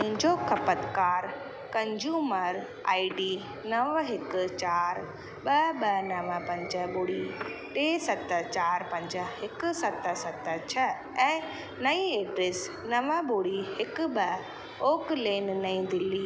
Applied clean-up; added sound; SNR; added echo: none; none; none; none.